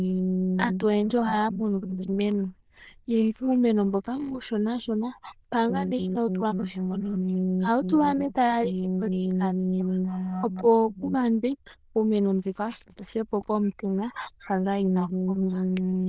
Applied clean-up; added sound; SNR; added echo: neural diffusion model UNIVERSE++.